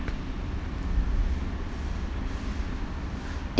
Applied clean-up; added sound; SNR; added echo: none; none; none; none.